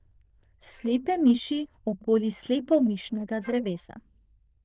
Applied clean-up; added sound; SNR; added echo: neural diffusion model UNIVERSE++.